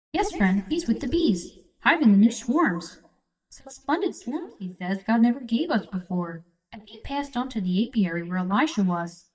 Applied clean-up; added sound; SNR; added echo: neural mask model DeepFilterNet 3.